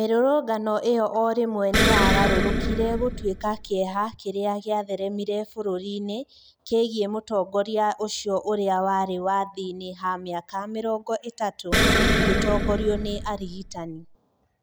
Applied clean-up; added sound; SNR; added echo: none; Explosion; -2 dB; none.